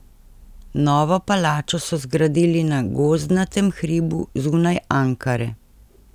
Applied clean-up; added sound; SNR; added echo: none; none; none; none.